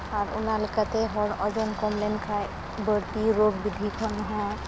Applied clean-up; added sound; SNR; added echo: none; Rain; 8 dB; none.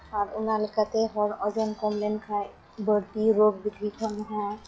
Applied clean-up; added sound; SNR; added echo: classical method log-MMSE.